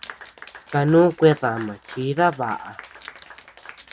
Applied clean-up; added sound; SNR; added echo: none; Applause / Clapping + Wild animals; 19 dB; none.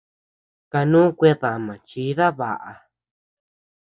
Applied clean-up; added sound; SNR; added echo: none; none; none; none.